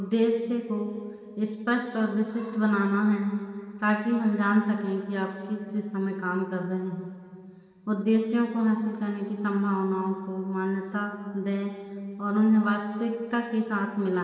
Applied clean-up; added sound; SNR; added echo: none; none; none; reverberation time 2.3 s.